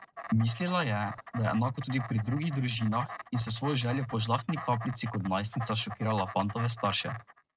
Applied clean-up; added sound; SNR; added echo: neural mask model RNNoise.